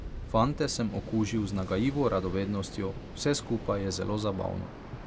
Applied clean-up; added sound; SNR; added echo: none; Waves, surf; 10 dB; none.